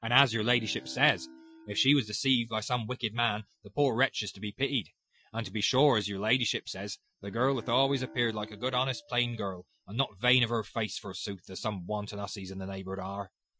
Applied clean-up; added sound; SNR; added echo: classical method Wiener filter.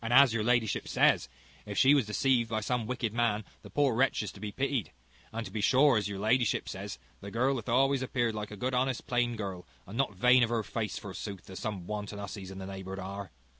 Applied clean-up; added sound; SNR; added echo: none; none; none; none.